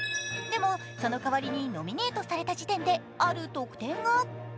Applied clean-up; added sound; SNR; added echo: none; none; none; none.